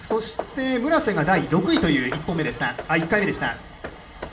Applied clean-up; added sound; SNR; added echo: none; Hammer / Wood; 14 dB; reverberation time 0.4 s.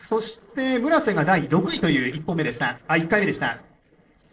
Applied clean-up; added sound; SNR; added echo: neural separator model SepFormer DNS4.